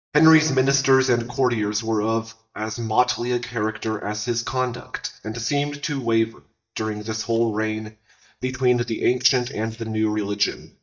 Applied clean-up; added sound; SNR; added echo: neural mask model DeepFilterNet 3.